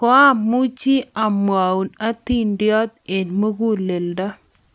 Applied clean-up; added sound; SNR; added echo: none; none; none; none.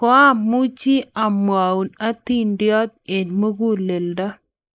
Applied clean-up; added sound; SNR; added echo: neural mask model Resemble Enhance denoiser.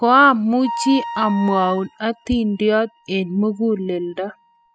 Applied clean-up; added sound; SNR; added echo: classical method spectral subtraction.